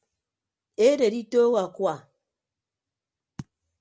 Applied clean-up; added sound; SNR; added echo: none; none; none; none.